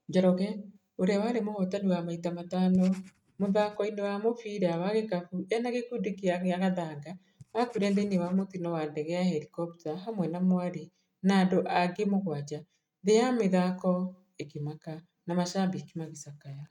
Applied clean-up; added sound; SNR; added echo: neural mask model RNNoise.